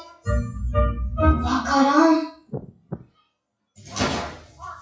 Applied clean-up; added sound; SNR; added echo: classical method WPE with log-MMSE.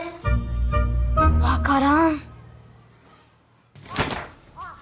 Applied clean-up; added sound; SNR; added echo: none; none; none; none.